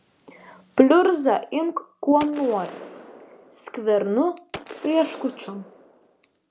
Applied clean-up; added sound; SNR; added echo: none; Gunshot, gunfire; 17 dB; none.